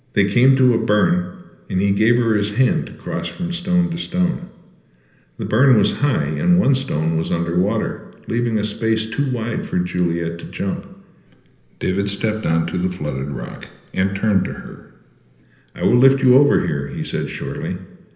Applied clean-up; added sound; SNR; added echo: none; none; none; reverberation time 0.8 s.